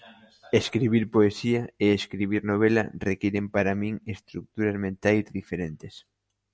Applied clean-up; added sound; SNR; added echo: none; none; none; none.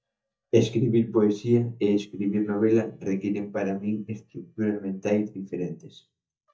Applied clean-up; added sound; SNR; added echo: neural mask model DeepFilterNet 3.